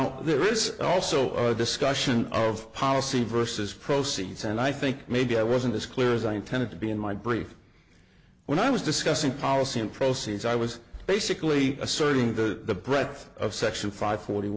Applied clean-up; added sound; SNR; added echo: none; none; none; none.